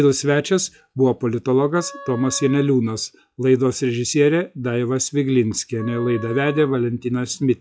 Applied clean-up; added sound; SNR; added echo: classical method log-MMSE.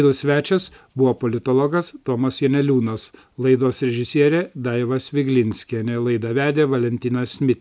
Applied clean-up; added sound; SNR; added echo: none; none; none; none.